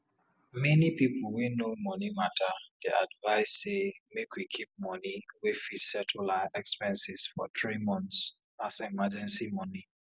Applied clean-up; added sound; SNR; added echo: none; none; none; none.